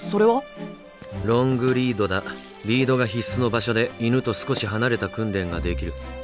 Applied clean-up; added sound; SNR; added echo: none; none; none; none.